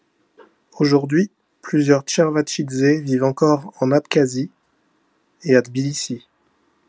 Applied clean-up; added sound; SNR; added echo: none; none; none; none.